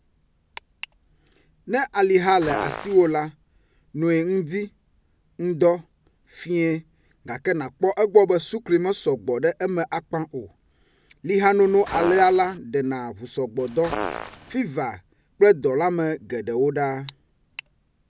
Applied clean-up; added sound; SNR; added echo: none; Fart; 8 dB; none.